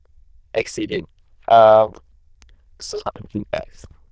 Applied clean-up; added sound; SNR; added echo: neural diffusion model UNIVERSE++.